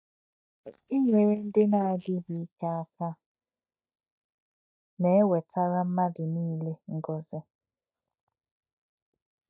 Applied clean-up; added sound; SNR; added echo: neural mask model DeepFilterNet 3.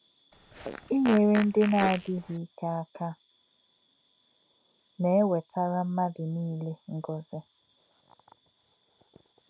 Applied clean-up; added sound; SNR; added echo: none; Fart; 7 dB; none.